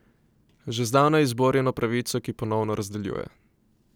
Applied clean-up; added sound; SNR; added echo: none; none; none; none.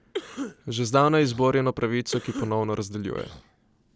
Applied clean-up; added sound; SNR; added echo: none; Cough; 13 dB; none.